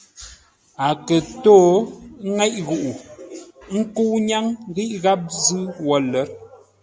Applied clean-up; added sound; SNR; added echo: none; none; none; none.